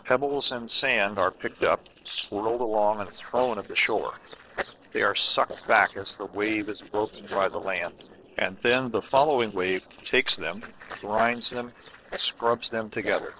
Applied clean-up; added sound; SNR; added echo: neural separator model SepFormer DNS4.